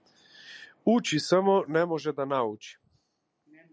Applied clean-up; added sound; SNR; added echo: none; none; none; none.